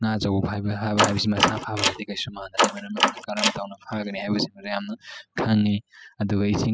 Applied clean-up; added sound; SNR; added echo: classical method spectral subtraction.